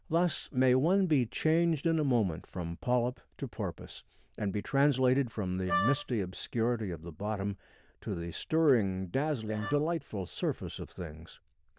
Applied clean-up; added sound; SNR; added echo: neural diffusion model UNIVERSE++.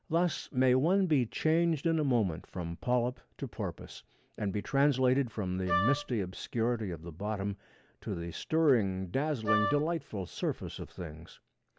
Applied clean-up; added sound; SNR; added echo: none; Wind instrument, woodwind instrument; 2 dB; none.